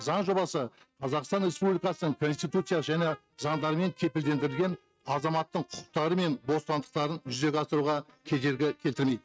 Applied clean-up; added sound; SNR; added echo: neural mask model RNNoise.